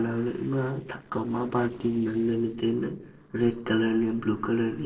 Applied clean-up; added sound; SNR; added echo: neural separator model SepFormer DNS4.